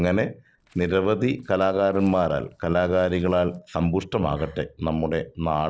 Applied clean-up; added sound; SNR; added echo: neural separator model SepFormer DNS4.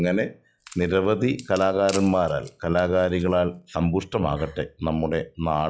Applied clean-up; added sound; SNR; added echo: classical method log-MMSE.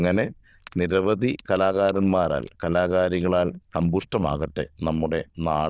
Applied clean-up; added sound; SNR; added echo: neural diffusion model UNIVERSE++.